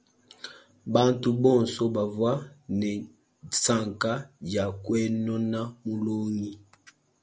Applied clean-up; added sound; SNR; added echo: none; none; none; none.